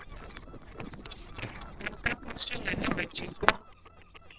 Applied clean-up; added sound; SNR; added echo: neural separator model SepFormer DNS4.